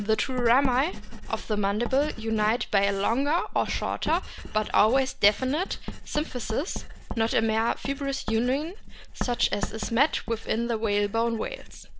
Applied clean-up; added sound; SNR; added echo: none; Writing; 7 dB; none.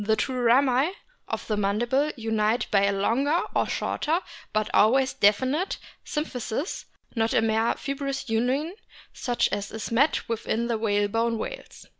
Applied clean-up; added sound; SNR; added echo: none; none; none; none.